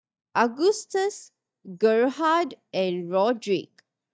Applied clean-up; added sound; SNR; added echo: neural mask model DeepFilterNet 3.